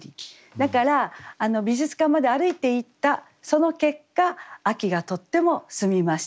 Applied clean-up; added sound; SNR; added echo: none; none; none; none.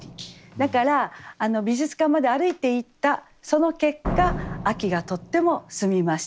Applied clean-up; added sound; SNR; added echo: none; Slam; 12 dB; none.